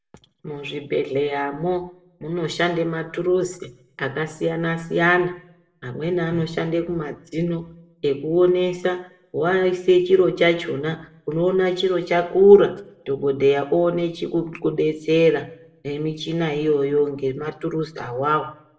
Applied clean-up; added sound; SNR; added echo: none; none; none; reverberation time 0.5 s.